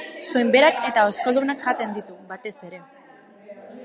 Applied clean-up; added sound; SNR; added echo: none; none; none; none.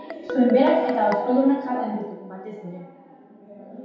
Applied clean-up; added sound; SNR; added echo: none; Guitar; 10 dB; reverberation time 0.8 s.